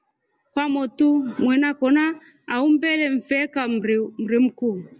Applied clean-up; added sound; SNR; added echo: none; none; none; none.